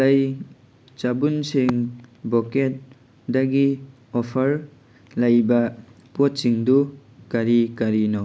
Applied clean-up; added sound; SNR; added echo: none; none; none; none.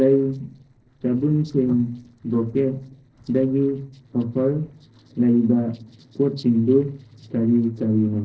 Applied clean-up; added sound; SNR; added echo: neural separator model SepFormer DNS4.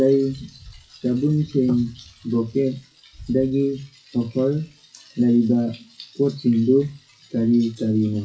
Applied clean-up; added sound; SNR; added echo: classical method WPE with log-MMSE.